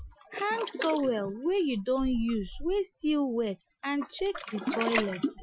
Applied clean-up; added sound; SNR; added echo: classical method Wiener filter.